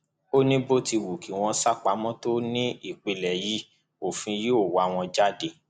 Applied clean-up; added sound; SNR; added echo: none; none; none; none.